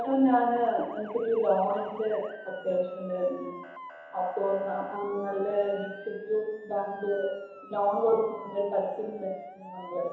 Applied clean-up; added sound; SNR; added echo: none; Motor vehicle (road) / Siren; 17 dB; reverberation time 1.0 s.